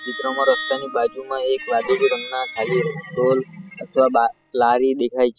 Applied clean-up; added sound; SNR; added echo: classical method spectral subtraction.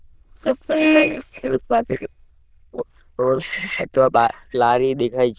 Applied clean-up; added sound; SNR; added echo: neural diffusion model UNIVERSE++.